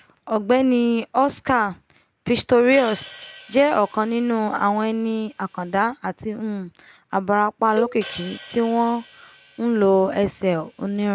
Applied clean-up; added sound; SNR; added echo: none; Cowbell + Hi-hat; 15 dB; none.